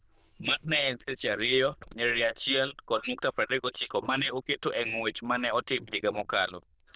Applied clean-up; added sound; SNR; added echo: neural diffusion model UNIVERSE++.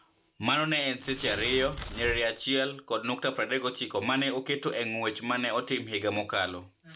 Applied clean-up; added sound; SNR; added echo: none; Tearing; 10 dB; none.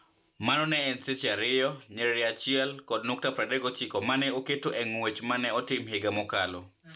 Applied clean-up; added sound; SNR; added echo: none; none; none; none.